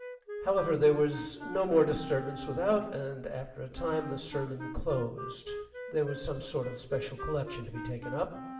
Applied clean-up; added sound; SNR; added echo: none; Wind instrument, woodwind instrument; 11 dB; reverberation time 0.7 s.